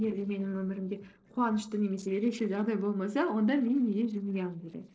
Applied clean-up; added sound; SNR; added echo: neural separator model SepFormer DNS4.